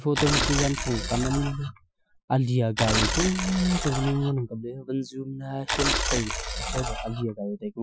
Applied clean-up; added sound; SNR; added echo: classical method Wiener filter.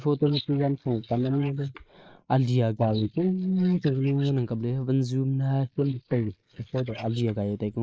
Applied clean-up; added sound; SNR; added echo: neural mask model Resemble Enhance denoiser.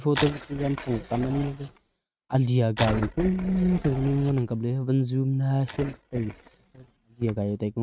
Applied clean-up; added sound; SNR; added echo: neural mask model RNNoise.